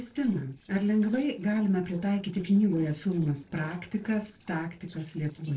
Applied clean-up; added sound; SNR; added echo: neural separator model SepFormer DNS4.